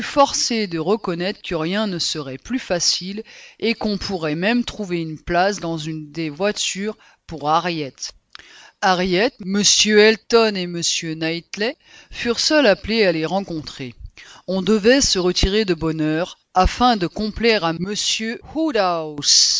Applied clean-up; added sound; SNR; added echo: none; none; none; none.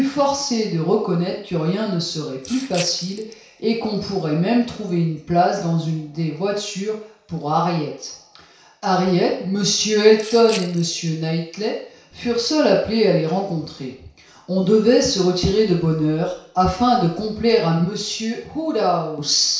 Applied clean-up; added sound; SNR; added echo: none; Rattle (instrument); 18 dB; reverberation time 0.6 s.